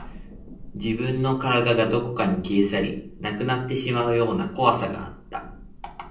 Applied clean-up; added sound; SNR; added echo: none; Thunder / Rain; 18 dB; reverberation time 0.6 s.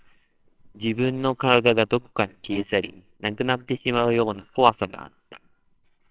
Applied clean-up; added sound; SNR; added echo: neural separator model SepFormer WHAMR!.